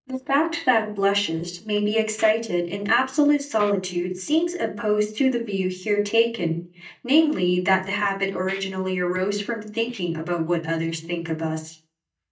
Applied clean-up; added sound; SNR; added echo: neural mask model DeepFilterNet 3.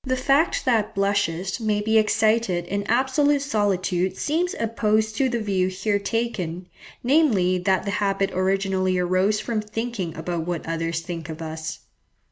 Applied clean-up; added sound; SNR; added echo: none; none; none; none.